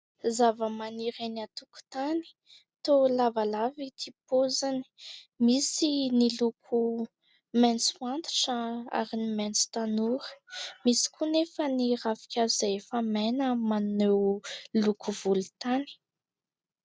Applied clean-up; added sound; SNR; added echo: none; none; none; none.